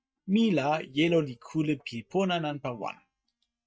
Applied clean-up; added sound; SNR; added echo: neural mask model DeepFilterNet 3.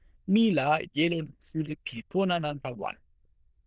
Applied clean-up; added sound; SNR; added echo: neural diffusion model UNIVERSE++.